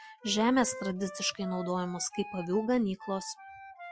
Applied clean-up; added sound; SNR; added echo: classical method Wiener filter.